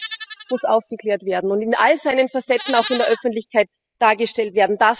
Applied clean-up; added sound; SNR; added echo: classical method spectral subtraction.